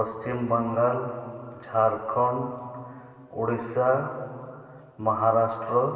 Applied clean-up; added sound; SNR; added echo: none; none; none; reverberation time 2.7 s.